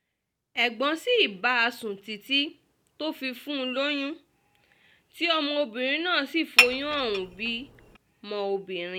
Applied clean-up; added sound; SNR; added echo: none; Dishes, pots, and pans / Chink, clink; -3 dB; none.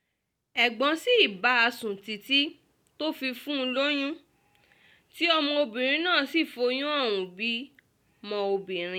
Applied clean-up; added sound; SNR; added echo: none; none; none; none.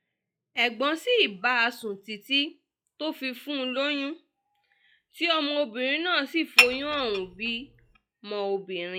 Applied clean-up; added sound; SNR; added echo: classical method log-MMSE.